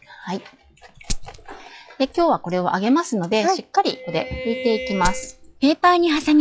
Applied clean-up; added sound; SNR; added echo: classical method log-MMSE.